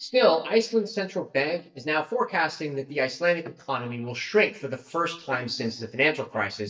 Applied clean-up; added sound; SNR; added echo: neural mask model DeepFilterNet 3.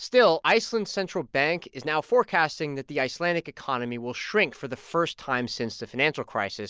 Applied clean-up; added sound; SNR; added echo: none; none; none; none.